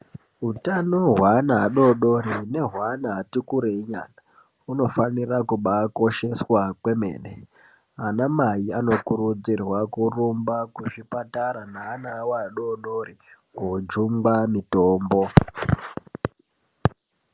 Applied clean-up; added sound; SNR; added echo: none; none; none; none.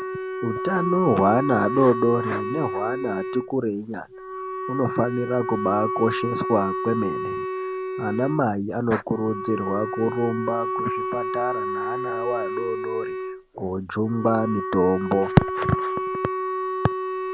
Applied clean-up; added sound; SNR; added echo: none; Wind instrument, woodwind instrument; 4 dB; none.